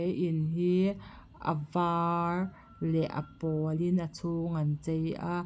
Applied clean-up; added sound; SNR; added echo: none; none; none; none.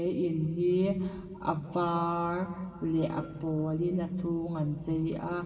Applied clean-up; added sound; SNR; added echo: none; none; none; reverberation time 2.2 s.